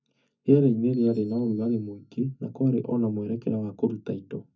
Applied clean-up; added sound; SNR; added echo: neural mask model DeepFilterNet 3.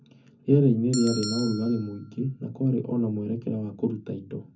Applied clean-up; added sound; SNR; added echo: none; Bell; 13 dB; reverberation time 0.3 s.